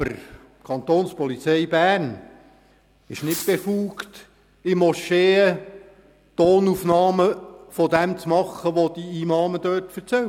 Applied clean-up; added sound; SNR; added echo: none; Fireworks; 18 dB; none.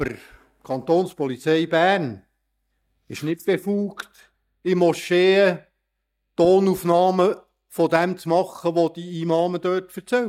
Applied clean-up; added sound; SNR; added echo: neural mask model DeepFilterNet 3.